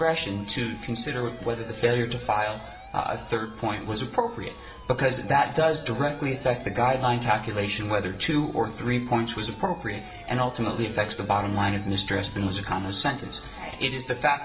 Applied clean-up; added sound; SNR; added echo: none; Siren; 19 dB; reverberation time 0.7 s.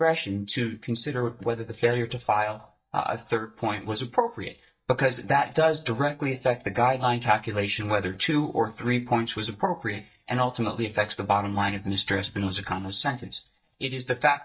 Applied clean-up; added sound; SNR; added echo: neural mask model DeepFilterNet 3.